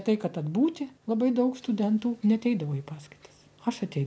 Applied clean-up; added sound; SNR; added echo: none; none; none; none.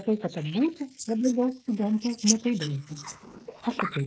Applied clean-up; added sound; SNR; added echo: neural mask model Resemble Enhance denoiser.